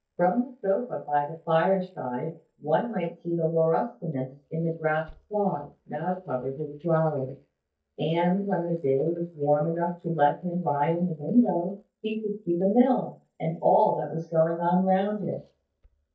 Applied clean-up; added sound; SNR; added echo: neural mask model DeepFilterNet 3.